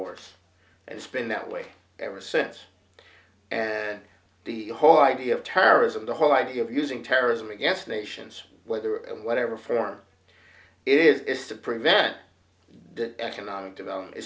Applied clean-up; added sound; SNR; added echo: none; none; none; none.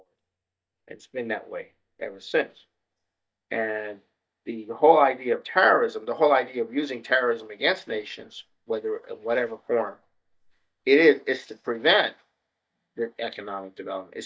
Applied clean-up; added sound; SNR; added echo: neural mask model DeepFilterNet 3.